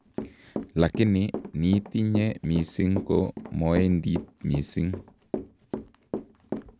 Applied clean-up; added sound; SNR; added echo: none; Walk, footsteps / Run; 10 dB; none.